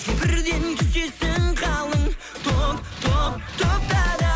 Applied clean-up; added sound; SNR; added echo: none; none; none; none.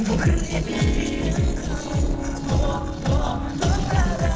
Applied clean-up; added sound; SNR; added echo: neural separator model SepFormer DNS4.